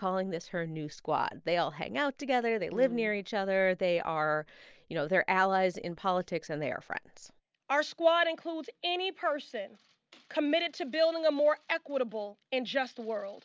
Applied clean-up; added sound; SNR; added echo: none; none; none; none.